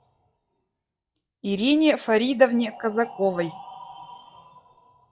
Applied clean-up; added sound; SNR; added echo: classical method log-MMSE.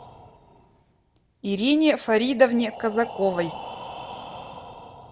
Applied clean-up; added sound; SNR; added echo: none; Breathing; 15 dB; none.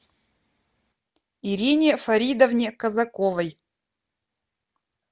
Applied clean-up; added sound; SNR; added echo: none; none; none; none.